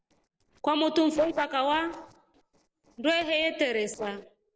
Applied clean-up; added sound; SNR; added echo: neural separator model SepFormer DNS4.